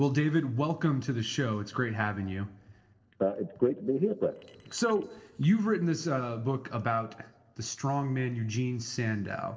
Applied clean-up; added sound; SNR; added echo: neural separator model SepFormer DNS4.